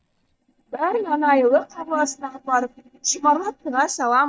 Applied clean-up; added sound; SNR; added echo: neural mask model DeepFilterNet 3.